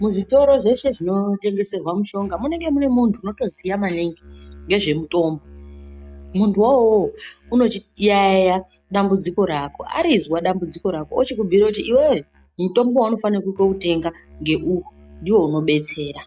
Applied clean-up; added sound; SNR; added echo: neural mask model RNNoise.